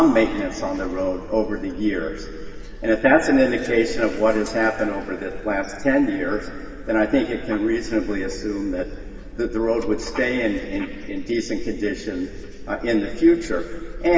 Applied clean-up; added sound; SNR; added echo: none; none; none; reverberation time 2.4 s.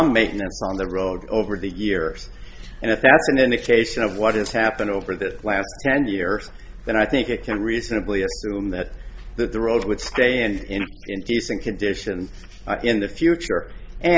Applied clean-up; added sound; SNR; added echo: none; none; none; none.